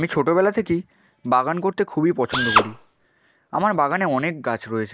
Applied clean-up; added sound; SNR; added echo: none; Drill; -1 dB; none.